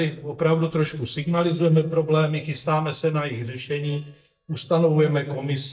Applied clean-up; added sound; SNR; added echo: neural mask model DeepFilterNet 3.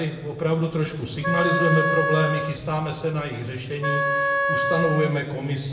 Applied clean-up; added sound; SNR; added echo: none; Wind instrument, woodwind instrument; 1 dB; reverberation time 1.0 s.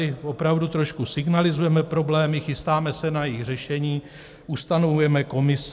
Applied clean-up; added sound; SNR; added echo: none; none; none; none.